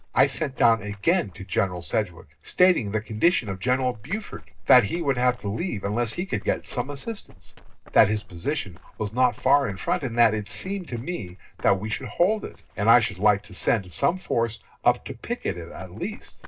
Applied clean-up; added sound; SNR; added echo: neural separator model SepFormer DNS4.